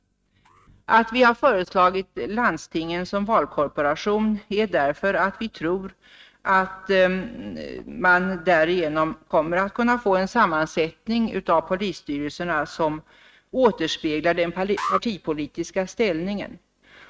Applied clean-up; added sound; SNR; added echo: neural mask model RNNoise.